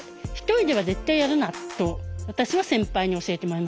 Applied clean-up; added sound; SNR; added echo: none; none; none; none.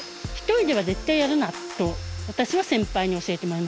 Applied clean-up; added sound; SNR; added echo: none; Domestic sounds, home sounds; 19 dB; none.